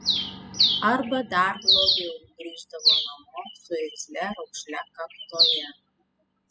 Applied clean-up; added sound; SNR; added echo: classical method spectral subtraction.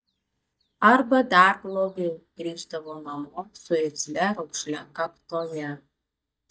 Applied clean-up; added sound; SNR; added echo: neural mask model DeepFilterNet 3.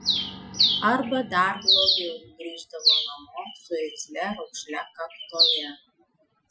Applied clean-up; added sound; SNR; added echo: classical method Wiener filter.